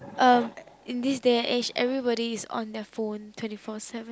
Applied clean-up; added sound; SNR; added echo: none; none; none; none.